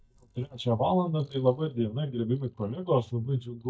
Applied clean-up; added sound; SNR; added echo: neural mask model DeepFilterNet 3.